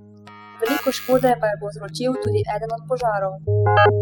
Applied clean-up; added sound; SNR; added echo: classical method spectral subtraction.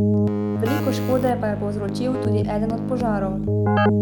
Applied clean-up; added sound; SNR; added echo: none; Keyboard (musical); -4 dB; none.